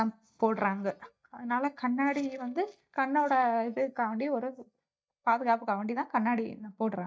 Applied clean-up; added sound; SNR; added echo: neural mask model DeepFilterNet 3.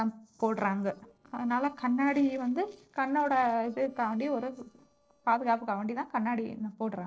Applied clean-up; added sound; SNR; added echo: neural separator model SepFormer DNS4.